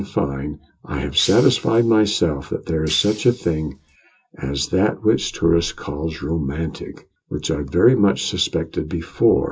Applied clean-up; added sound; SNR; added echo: none; Shatter; 17 dB; reverberation time 0.2 s.